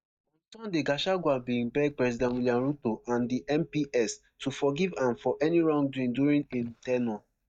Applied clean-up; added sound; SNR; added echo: neural mask model DeepFilterNet 3.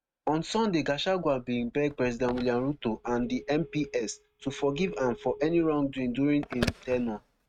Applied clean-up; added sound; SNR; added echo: neural mask model RNNoise.